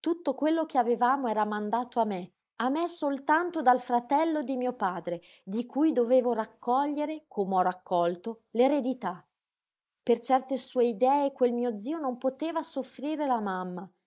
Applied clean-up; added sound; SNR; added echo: neural mask model Resemble Enhance denoiser.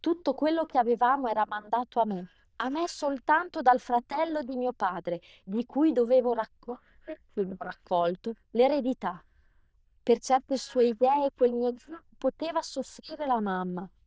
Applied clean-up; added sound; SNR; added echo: neural diffusion model UNIVERSE++.